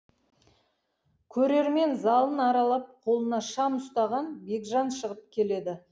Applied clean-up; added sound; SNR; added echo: none; none; none; none.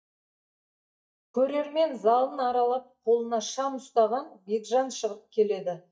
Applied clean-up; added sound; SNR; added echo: neural mask model DeepFilterNet 3.